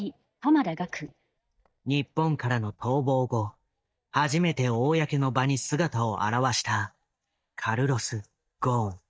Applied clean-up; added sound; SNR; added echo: neural mask model DeepFilterNet 3.